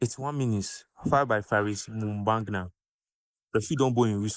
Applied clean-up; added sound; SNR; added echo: neural mask model Resemble Enhance denoiser.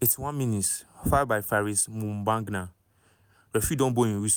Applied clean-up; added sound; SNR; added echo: none; none; none; none.